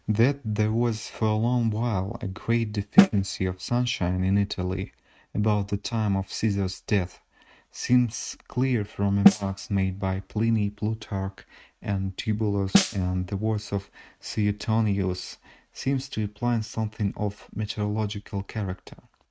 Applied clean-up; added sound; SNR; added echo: neural mask model RNNoise.